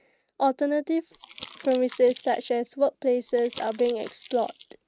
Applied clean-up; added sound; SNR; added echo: neural mask model RNNoise.